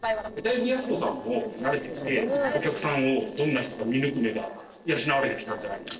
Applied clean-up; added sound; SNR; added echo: neural separator model SepFormer DNS4.